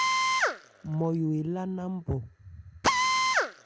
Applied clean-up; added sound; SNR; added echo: none; Drill; -4 dB; none.